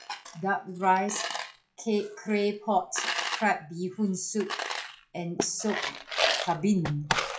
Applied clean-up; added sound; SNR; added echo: classical method WPE with log-MMSE.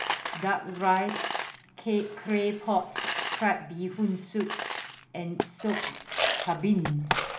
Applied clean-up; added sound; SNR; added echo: none; Coin (dropping); 4 dB; reverberation time 0.4 s.